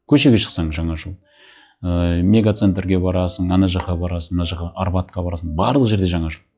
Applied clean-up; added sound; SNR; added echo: classical method log-MMSE.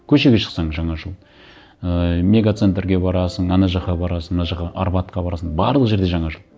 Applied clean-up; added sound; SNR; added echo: none; none; none; none.